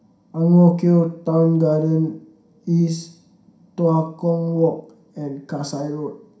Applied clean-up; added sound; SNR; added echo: none; none; none; reverberation time 0.5 s.